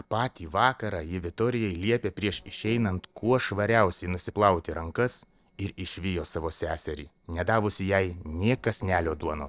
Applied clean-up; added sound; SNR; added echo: neural separator model SepFormer DNS4.